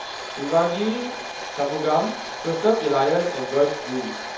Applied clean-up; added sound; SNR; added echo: none; Domestic sounds, home sounds; 9 dB; reverberation time 0.7 s.